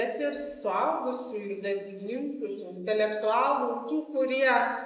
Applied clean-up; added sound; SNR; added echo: neural mask model Resemble Enhance denoiser.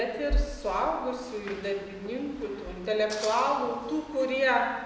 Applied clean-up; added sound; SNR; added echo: none; none; none; none.